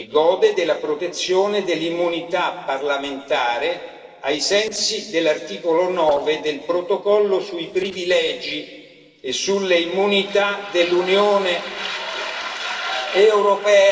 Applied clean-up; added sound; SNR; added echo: neural separator model SepFormer DNS4.